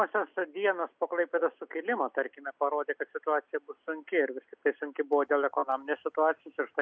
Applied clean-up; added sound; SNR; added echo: none; none; none; none.